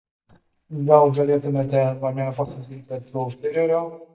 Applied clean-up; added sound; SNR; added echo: neural mask model DeepFilterNet 3.